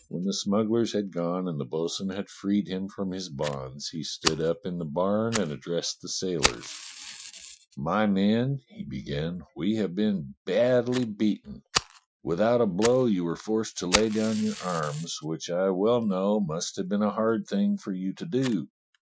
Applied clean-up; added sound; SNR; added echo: classical method Wiener filter.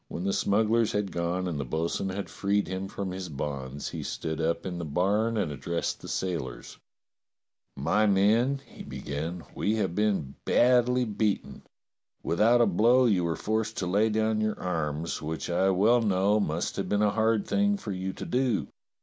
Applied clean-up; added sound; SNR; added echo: none; none; none; none.